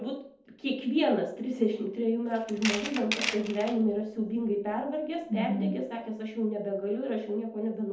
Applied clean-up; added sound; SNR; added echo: none; Tools; 6 dB; reverberation time 0.6 s.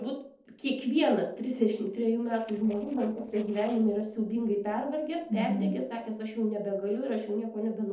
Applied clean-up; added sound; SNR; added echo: neural separator model SepFormer DNS4.